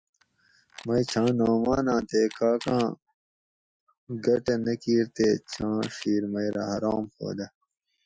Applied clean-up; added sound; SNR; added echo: classical method Wiener filter.